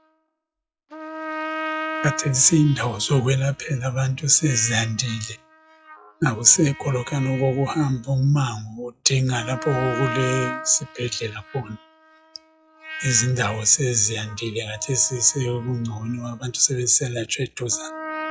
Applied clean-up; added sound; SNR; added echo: classical method log-MMSE.